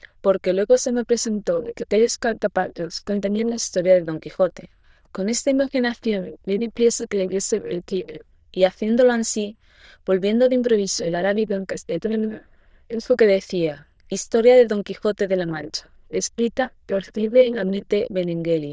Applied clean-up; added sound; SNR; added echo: neural diffusion model UNIVERSE++.